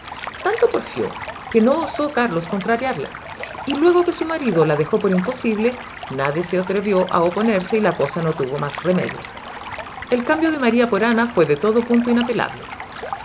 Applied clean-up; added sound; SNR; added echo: none; Stream; 13 dB; none.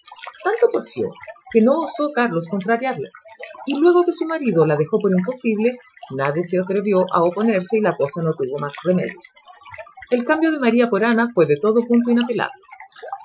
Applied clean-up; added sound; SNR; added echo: classical method Wiener filter.